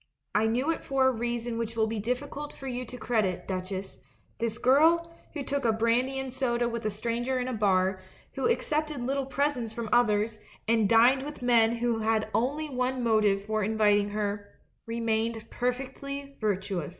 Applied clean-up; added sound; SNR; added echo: none; none; none; none.